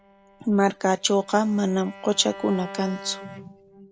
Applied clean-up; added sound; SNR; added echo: none; Bowed string instrument; 17 dB; none.